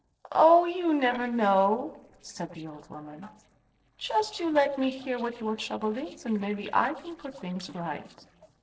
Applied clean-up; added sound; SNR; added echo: neural separator model SepFormer DNS4.